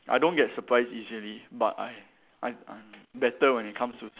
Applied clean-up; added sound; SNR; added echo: none; none; none; none.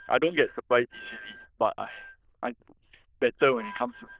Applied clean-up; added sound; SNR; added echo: neural diffusion model UNIVERSE++.